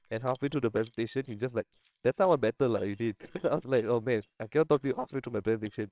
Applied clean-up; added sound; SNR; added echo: neural separator model SepFormer WHAMR!.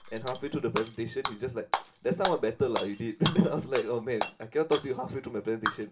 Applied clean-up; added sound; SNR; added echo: none; Shatter / Hammer; 8 dB; reverberation time 0.2 s.